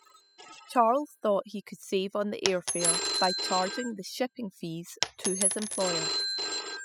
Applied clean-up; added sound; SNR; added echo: classical method spectral subtraction.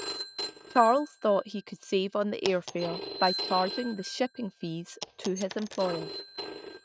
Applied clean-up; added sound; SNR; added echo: neural mask model RNNoise.